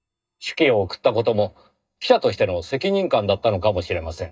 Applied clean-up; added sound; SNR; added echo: neural mask model DeepFilterNet 3.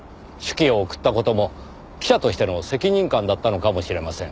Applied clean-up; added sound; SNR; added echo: none; none; none; none.